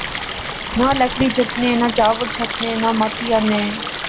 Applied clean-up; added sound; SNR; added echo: none; Stream; 6 dB; none.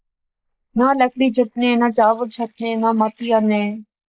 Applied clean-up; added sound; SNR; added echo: neural mask model Resemble Enhance denoiser.